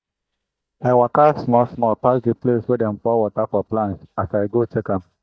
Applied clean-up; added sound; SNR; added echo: neural mask model DeepFilterNet 3.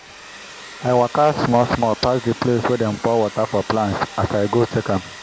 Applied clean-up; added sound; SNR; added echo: none; Domestic sounds, home sounds; 17 dB; none.